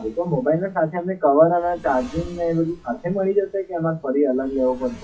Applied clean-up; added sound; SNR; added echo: classical method WPE with log-MMSE.